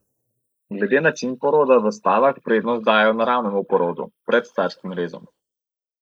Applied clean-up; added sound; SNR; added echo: neural mask model Resemble Enhance denoiser.